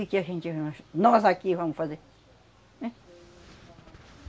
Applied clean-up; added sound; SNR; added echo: none; none; none; none.